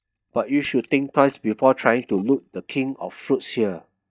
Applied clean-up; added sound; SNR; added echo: neural mask model DeepFilterNet 3.